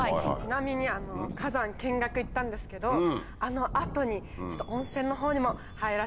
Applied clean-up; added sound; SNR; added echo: none; Thunder; 9 dB; none.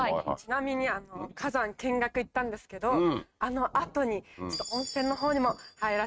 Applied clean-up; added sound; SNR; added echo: neural mask model RNNoise.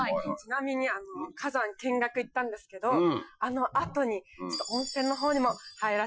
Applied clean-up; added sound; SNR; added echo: classical method Wiener filter.